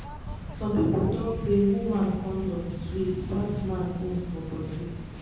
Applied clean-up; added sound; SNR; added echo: none; Waves, surf; 8 dB; reverberation time 1.3 s.